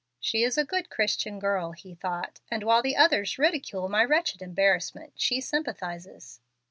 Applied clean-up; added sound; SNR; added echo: none; none; none; none.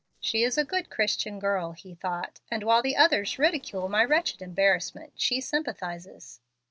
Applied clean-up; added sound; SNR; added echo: neural separator model SepFormer DNS4.